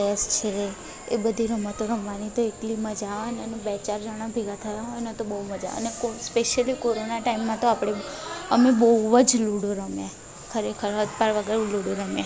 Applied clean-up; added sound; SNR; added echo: none; none; none; none.